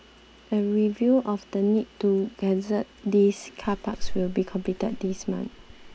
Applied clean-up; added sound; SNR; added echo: none; Clock; 11 dB; none.